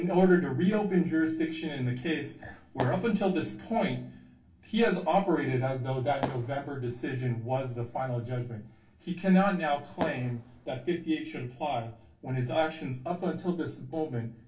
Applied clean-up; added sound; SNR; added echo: none; Fireworks; 10 dB; reverberation time 0.2 s.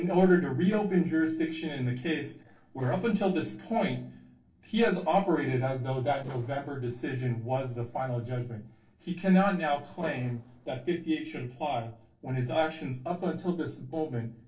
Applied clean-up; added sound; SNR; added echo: neural separator model SepFormer DNS4.